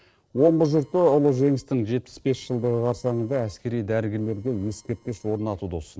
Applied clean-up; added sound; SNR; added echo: neural separator model SepFormer DNS4.